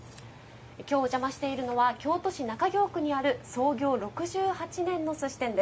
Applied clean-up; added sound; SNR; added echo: none; none; none; none.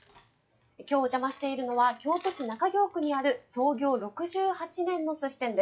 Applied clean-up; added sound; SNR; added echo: classical method log-MMSE.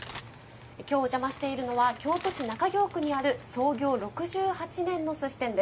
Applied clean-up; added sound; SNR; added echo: none; Crumpling, crinkling; 19 dB; none.